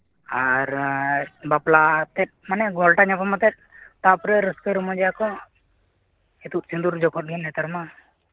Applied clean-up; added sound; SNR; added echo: neural separator model SepFormer DNS4.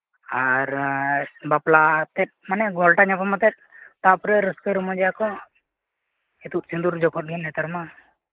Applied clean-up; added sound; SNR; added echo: neural mask model Resemble Enhance denoiser.